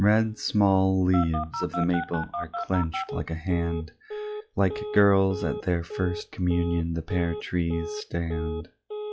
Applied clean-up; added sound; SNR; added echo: classical method log-MMSE.